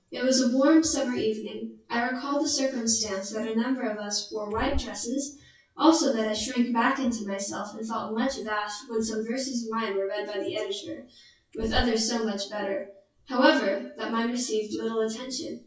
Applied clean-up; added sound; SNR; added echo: classical method WPE with log-MMSE.